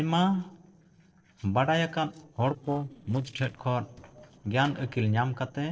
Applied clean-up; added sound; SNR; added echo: neural separator model SepFormer DNS4.